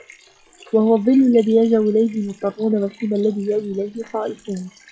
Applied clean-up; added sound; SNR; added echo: classical method WPE with log-MMSE.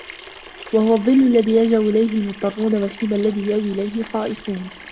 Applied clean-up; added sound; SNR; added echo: none; Sink (filling or washing) / Water tap, faucet; 19 dB; reverberation time 0.5 s.